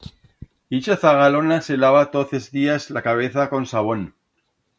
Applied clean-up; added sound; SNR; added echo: none; none; none; none.